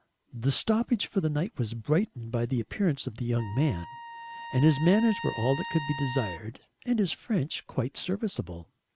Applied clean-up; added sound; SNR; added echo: none; Trumpet; 11 dB; none.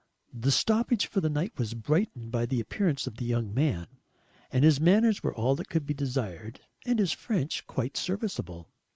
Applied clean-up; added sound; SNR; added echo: neural mask model Resemble Enhance denoiser.